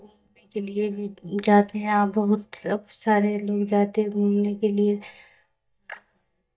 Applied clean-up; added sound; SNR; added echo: neural mask model DeepFilterNet 3.